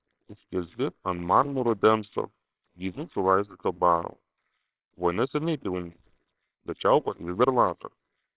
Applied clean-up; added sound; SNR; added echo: neural separator model SepFormer WHAMR!.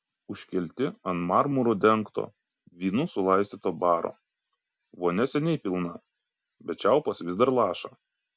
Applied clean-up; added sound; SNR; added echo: none; none; none; none.